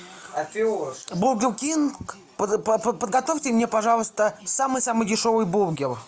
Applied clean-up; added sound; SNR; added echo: none; none; none; none.